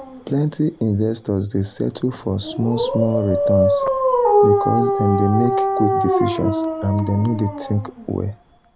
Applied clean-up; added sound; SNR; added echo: none; Dog; 0 dB; none.